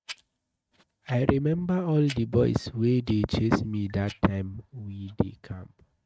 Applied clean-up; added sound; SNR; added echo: neural mask model RNNoise.